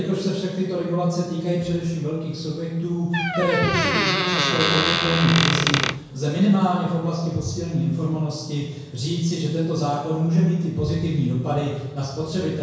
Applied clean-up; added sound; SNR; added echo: none; Squeak; -1 dB; reverberation time 0.9 s.